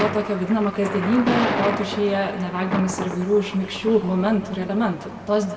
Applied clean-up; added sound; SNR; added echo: none; Thunder; 7 dB; reverberation time 1.7 s.